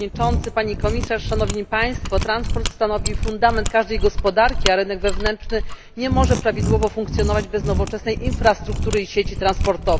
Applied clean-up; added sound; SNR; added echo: none; Mechanisms; 2 dB; none.